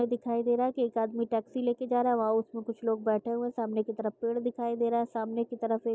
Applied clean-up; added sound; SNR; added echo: none; none; none; none.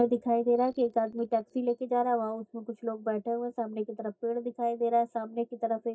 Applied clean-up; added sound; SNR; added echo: neural mask model DeepFilterNet 3.